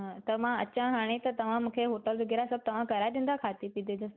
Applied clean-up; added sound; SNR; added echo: none; none; none; none.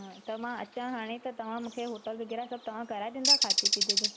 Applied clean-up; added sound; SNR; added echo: none; Bird; -5 dB; none.